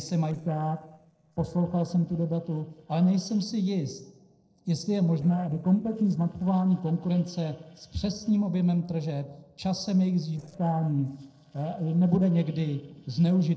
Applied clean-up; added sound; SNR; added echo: neural separator model SepFormer DNS4.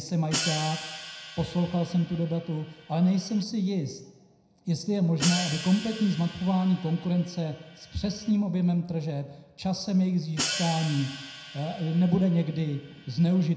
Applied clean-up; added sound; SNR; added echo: none; Hi-hat; 10 dB; reverberation time 0.7 s.